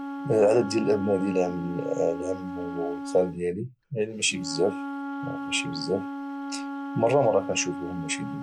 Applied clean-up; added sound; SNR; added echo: none; Wind instrument, woodwind instrument; 7 dB; none.